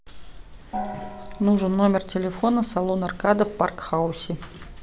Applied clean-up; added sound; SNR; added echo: none; Gong; 10 dB; none.